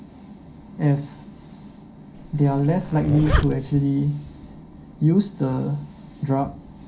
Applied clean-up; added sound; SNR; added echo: none; Zipper (clothing); 2 dB; reverberation time 0.3 s.